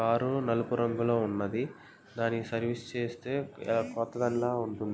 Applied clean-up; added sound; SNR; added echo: none; none; none; none.